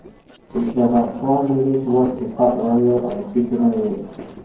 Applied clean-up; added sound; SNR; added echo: neural separator model SepFormer DNS4.